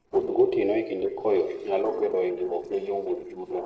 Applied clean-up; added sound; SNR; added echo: neural separator model SepFormer DNS4.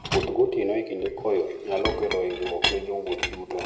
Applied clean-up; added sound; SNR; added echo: none; Chink, clink; 6 dB; reverberation time 0.8 s.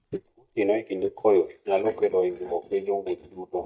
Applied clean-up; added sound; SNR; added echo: neural mask model DeepFilterNet 3.